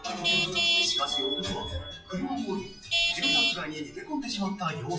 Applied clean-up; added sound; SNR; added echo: classical method WPE with log-MMSE.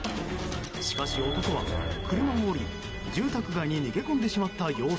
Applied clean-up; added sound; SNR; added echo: none; none; none; none.